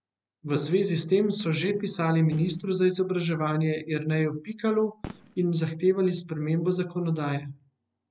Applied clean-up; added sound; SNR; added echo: neural separator model SepFormer DNS4.